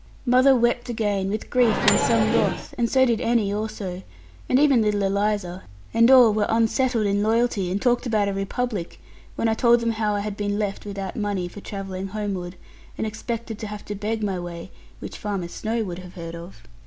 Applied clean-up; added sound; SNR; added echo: none; Microwave oven; 1 dB; none.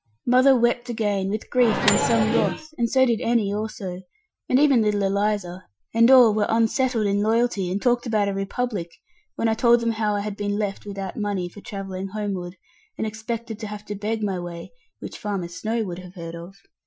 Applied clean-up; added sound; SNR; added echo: classical method Wiener filter.